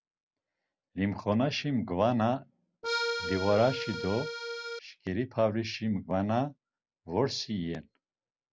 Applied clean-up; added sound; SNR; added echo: none; Accordion; 3 dB; none.